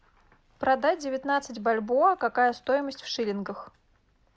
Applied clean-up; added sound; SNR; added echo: none; none; none; none.